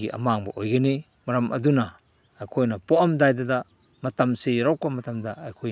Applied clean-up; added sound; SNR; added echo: none; none; none; none.